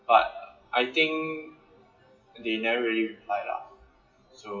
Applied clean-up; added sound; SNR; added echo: classical method WPE with log-MMSE.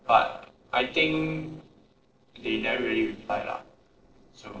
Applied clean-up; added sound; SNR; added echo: neural separator model SepFormer DNS4.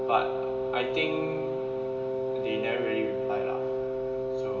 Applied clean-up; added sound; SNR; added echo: none; Wind instrument, woodwind instrument; -4 dB; reverberation time 1.4 s.